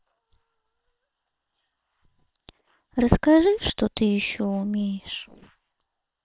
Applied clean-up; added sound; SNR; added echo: neural separator model SepFormer WHAM!.